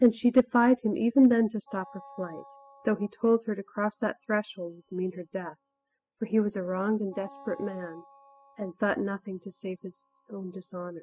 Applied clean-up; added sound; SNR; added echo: classical method spectral subtraction.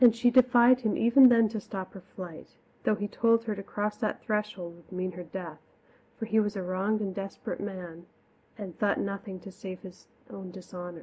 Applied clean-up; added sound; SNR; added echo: none; none; none; none.